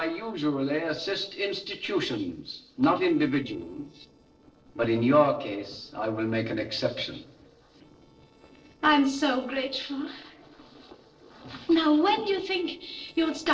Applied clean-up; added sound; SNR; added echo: neural separator model SepFormer DNS4.